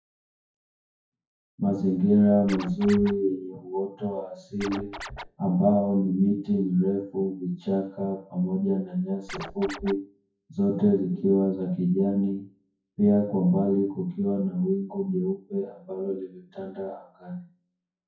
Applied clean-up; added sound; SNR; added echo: classical method WPE with log-MMSE.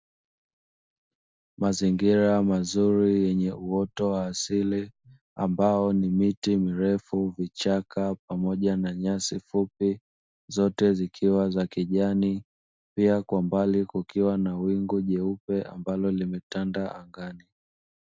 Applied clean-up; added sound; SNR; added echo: none; none; none; none.